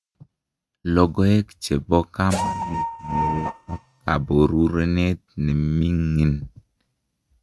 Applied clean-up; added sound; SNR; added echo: neural mask model RNNoise.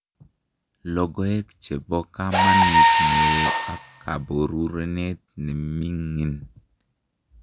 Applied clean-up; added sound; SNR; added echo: none; Mechanisms; -4 dB; none.